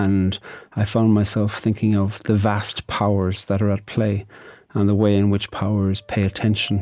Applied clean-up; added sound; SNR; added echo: none; none; none; none.